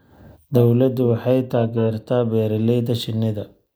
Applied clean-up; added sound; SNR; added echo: neural mask model Resemble Enhance denoiser.